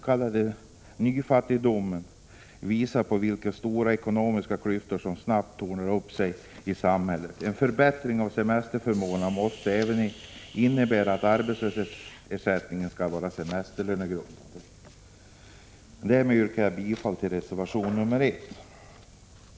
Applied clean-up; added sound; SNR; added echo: none; Hiss; 20 dB; none.